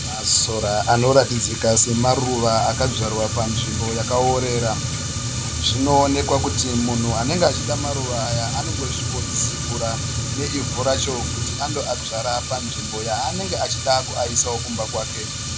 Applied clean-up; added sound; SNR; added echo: none; Fire; 3 dB; none.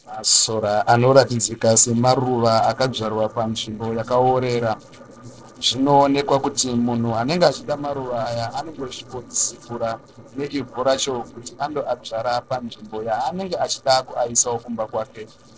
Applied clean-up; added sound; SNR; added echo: neural separator model SepFormer DNS4.